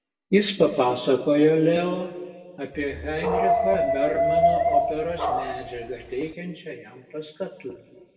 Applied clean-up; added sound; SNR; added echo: none; Dog; -2 dB; reverberation time 1.7 s.